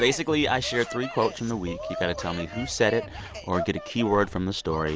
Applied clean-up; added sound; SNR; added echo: none; none; none; none.